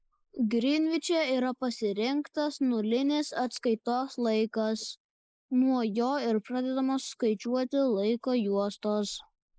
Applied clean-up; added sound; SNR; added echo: neural mask model Resemble Enhance denoiser.